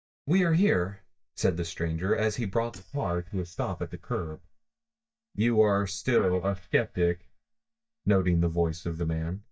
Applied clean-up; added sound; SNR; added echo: neural mask model DeepFilterNet 3.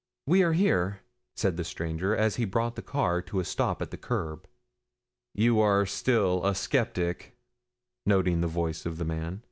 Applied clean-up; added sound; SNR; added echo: none; none; none; none.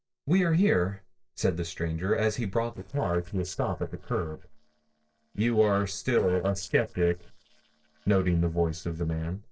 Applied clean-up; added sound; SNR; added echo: neural separator model SepFormer DNS4.